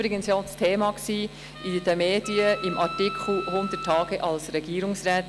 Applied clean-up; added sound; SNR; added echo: none; Wind instrument, woodwind instrument; 10 dB; none.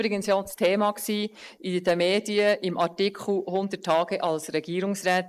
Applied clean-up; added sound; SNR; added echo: neural mask model Resemble Enhance denoiser.